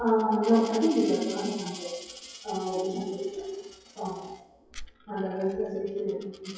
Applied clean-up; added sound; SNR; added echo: classical method WPE with log-MMSE.